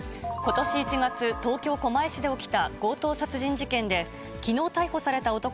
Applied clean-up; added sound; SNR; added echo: none; none; none; none.